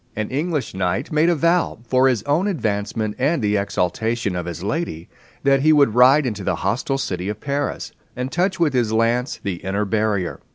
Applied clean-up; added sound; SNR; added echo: none; none; none; none.